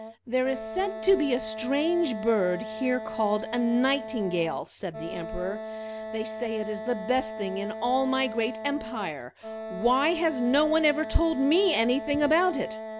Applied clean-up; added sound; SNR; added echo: none; Wind instrument, woodwind instrument; 10 dB; none.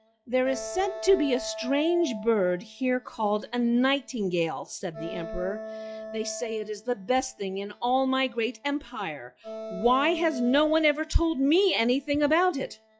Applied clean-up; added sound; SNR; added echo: classical method log-MMSE.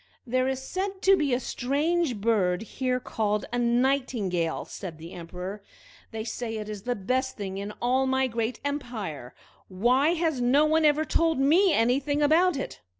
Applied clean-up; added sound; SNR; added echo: none; none; none; none.